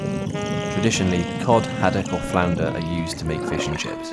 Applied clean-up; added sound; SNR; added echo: none; Sink (filling or washing) + Wind instrument, woodwind instrument; 2 dB; none.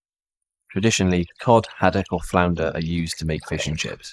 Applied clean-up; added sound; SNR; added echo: neural mask model Resemble Enhance denoiser.